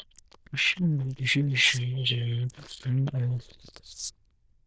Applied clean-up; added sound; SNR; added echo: neural diffusion model UNIVERSE++.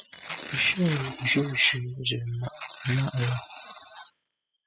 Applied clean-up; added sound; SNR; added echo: classical method spectral subtraction.